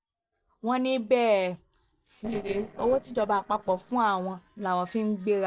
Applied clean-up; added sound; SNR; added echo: neural separator model SepFormer DNS4.